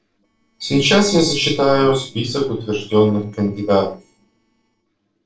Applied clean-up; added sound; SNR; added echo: neural separator model SepFormer DNS4.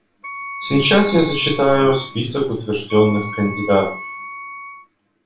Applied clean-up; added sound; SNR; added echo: none; Wind instrument, woodwind instrument; 13 dB; reverberation time 0.3 s.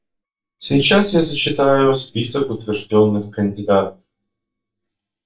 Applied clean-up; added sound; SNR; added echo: neural mask model DeepFilterNet 3.